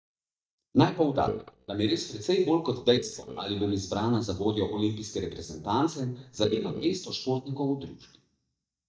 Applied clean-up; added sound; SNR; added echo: neural mask model DeepFilterNet 3.